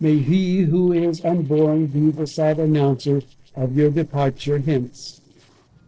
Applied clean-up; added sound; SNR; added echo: neural separator model SepFormer DNS4.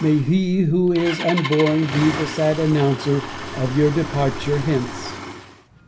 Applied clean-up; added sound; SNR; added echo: none; Engine starting; 11 dB; none.